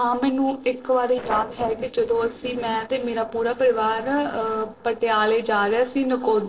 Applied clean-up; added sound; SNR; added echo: neural separator model SepFormer DNS4.